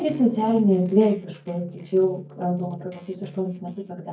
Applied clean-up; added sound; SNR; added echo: neural mask model DeepFilterNet 3.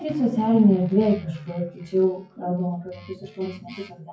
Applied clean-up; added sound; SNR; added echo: classical method WPE with log-MMSE.